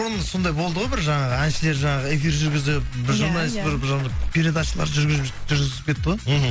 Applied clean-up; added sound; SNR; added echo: none; Walk, footsteps; 10 dB; none.